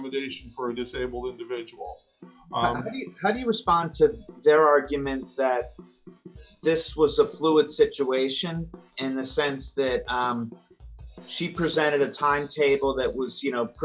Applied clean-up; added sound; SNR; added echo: classical method log-MMSE.